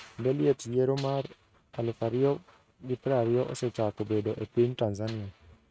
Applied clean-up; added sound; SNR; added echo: neural mask model RNNoise.